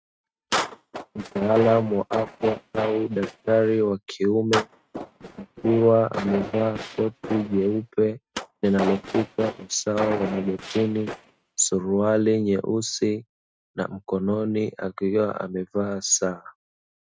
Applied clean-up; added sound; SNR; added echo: neural mask model RNNoise.